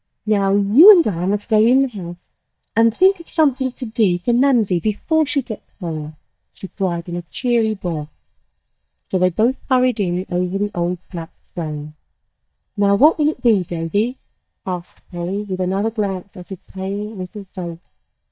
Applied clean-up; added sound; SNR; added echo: neural mask model DeepFilterNet 3.